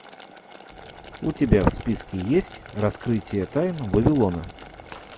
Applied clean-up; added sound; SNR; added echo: none; Boiling; 17 dB; none.